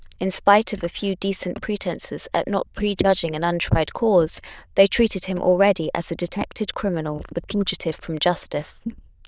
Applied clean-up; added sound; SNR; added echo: neural diffusion model UNIVERSE++.